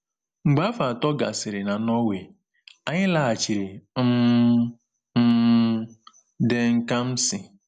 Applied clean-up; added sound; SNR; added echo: none; none; none; none.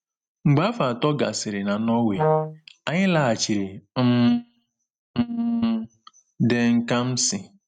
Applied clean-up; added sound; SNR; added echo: neural mask model RNNoise.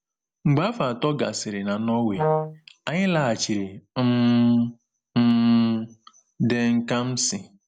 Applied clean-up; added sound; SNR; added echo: none; Brass instrument; 1 dB; none.